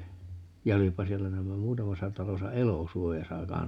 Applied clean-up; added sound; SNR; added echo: none; none; none; none.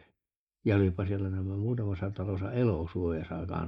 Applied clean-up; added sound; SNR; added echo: neural mask model Resemble Enhance denoiser.